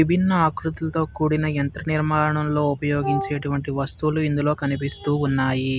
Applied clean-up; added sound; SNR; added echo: none; Wind instrument, woodwind instrument; 7 dB; none.